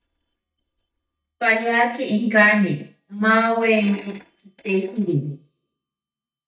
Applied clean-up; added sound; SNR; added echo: neural mask model DeepFilterNet 3.